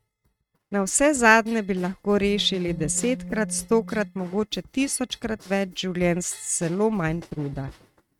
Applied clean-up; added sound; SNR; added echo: neural mask model RNNoise.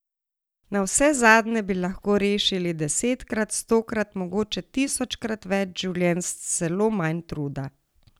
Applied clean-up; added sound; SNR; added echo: none; none; none; none.